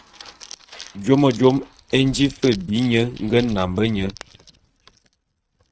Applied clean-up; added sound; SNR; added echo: neural mask model RNNoise.